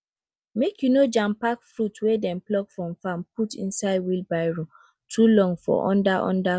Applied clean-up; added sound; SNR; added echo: none; none; none; none.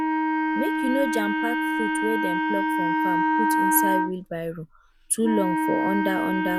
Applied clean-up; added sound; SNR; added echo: none; Wind instrument, woodwind instrument; -5 dB; none.